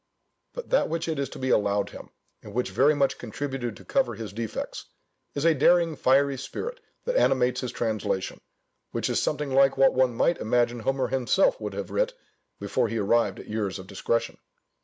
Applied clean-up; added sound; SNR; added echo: none; none; none; none.